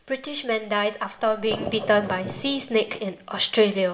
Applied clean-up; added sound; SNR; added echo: none; none; none; reverberation time 0.6 s.